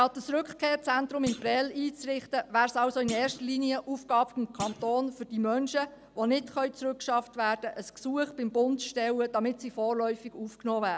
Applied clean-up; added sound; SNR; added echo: none; Thump, thud; 17 dB; none.